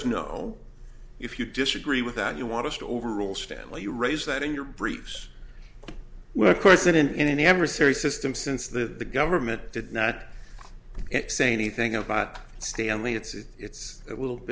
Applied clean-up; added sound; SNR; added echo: none; none; none; none.